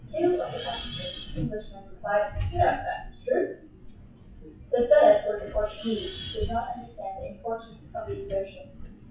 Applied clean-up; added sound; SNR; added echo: classical method WPE with log-MMSE.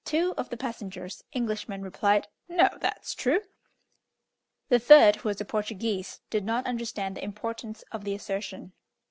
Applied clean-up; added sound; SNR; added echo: none; none; none; none.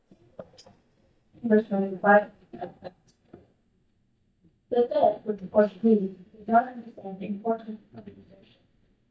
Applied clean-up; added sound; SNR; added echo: neural mask model DeepFilterNet 3.